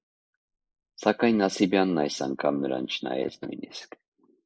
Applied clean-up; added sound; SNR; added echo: neural mask model Resemble Enhance denoiser.